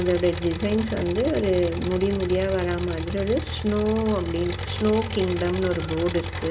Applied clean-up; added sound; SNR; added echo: none; Engine; 6 dB; reverberation time 0.2 s.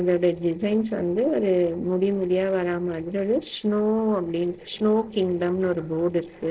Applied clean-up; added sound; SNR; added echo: neural separator model SepFormer DNS4.